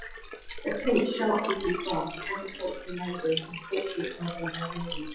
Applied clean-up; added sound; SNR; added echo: classical method WPE with log-MMSE.